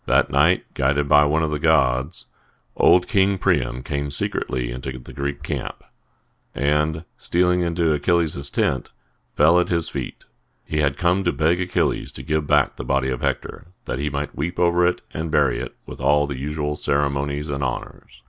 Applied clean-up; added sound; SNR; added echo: none; none; none; none.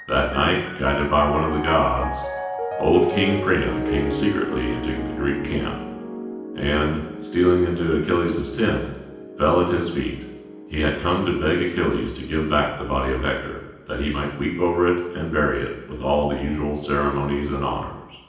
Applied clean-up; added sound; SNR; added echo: none; Piano; 10 dB; reverberation time 0.9 s.